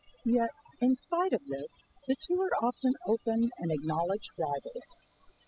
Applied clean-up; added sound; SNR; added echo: classical method spectral subtraction.